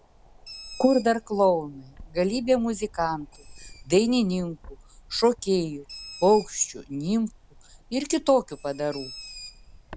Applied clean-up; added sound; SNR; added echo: none; Bird; 19 dB; none.